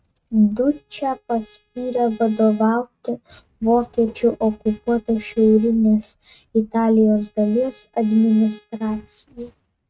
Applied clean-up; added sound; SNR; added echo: neural mask model RNNoise.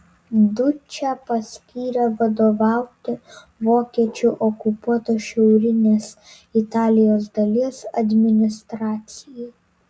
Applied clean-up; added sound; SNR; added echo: none; none; none; none.